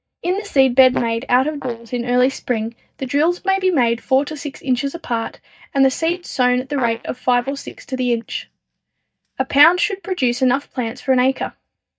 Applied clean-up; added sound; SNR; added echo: neural mask model DeepFilterNet 3.